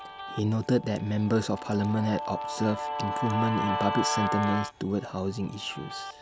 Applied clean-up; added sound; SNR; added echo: none; Guitar; 5 dB; none.